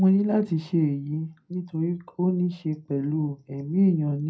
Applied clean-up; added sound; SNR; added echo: none; none; none; reverberation time 0.2 s.